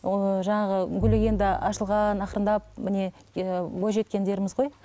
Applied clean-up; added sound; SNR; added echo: none; Bowed string instrument; 9 dB; none.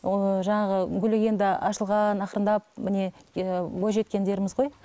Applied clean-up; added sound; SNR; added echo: neural mask model Resemble Enhance denoiser.